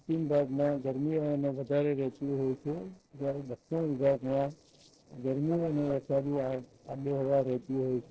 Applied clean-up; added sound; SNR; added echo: neural separator model SepFormer DNS4.